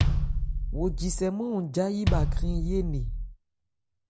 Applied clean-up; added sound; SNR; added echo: none; Bass drum; -3 dB; none.